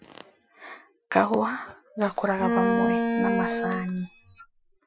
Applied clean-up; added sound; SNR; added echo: classical method Wiener filter.